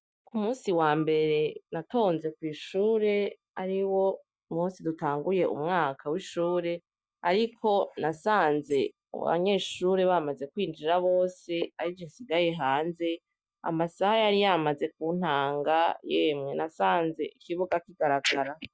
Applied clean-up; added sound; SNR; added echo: neural mask model DeepFilterNet 3.